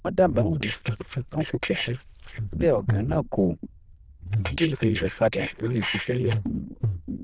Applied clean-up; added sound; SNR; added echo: neural diffusion model UNIVERSE++.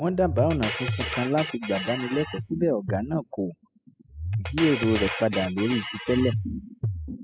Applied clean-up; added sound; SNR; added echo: classical method spectral subtraction.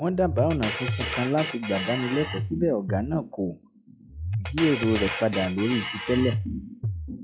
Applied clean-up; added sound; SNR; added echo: classical method log-MMSE.